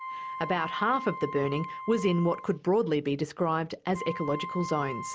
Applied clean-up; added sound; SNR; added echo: none; Wind instrument, woodwind instrument; 10 dB; none.